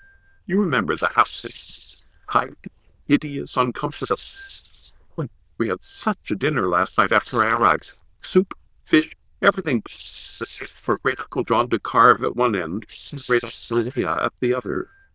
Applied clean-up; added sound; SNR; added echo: neural diffusion model UNIVERSE++.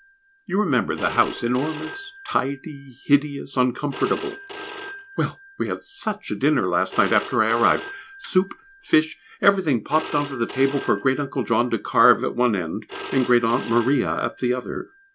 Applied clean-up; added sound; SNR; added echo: none; Telephone; 16 dB; none.